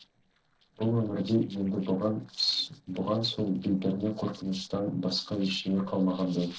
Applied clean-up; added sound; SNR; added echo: neural separator model SepFormer DNS4.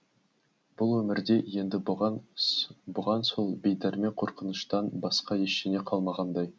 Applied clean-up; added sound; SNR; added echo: none; none; none; none.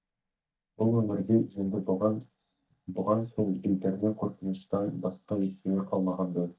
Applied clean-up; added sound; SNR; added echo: neural mask model DeepFilterNet 3.